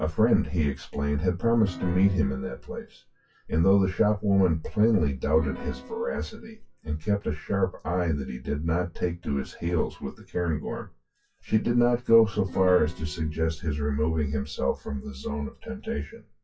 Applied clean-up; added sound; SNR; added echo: classical method WPE with log-MMSE.